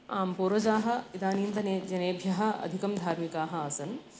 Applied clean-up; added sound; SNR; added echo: none; none; none; none.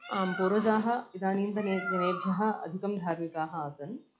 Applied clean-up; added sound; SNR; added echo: classical method log-MMSE.